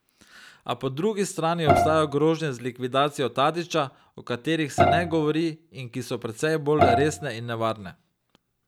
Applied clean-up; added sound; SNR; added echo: none; Bowed string instrument; -1 dB; none.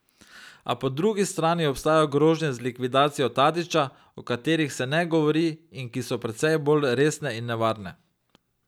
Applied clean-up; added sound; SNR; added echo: none; none; none; none.